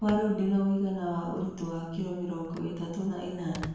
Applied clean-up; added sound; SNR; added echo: none; Telephone; 17 dB; reverberation time 0.7 s.